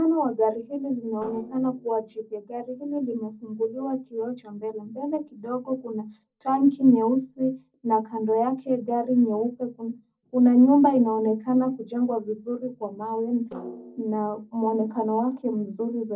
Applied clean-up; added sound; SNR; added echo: neural separator model SepFormer DNS4.